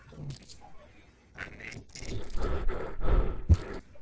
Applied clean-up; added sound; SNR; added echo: neural separator model SepFormer DNS4.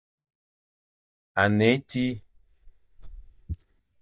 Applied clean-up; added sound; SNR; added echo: neural mask model DeepFilterNet 3.